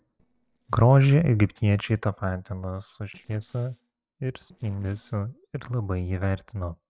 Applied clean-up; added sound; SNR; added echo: neural separator model SepFormer DNS4.